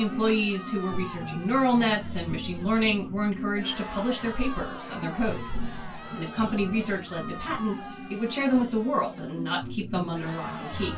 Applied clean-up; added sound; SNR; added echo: none; Crowd; 14 dB; reverberation time 0.1 s.